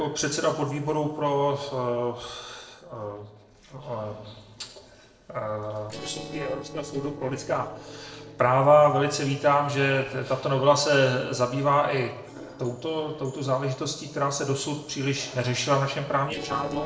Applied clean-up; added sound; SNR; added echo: neural separator model SepFormer DNS4.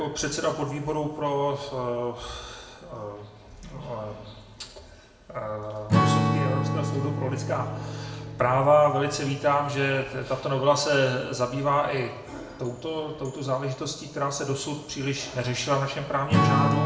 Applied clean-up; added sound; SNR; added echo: none; Strum; 4 dB; reverberation time 0.9 s.